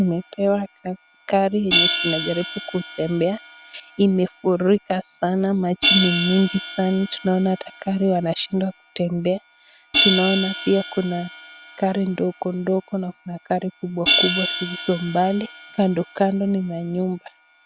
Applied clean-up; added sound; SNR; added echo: none; Hi-hat; 3 dB; none.